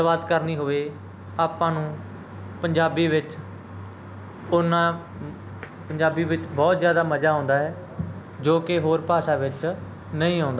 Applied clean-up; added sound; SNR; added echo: none; none; none; none.